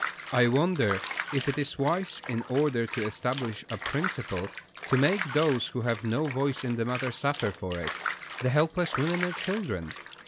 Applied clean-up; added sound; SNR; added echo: none; Bathtub (filling or washing); 8 dB; none.